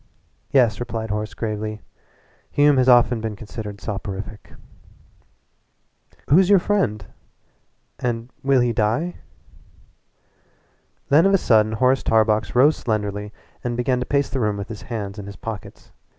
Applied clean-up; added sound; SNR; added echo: none; none; none; none.